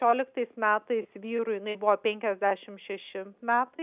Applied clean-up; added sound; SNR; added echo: none; none; none; none.